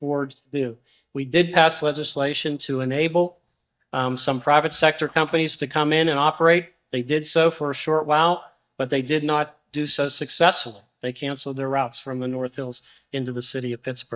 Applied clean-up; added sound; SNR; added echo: neural mask model DeepFilterNet 3.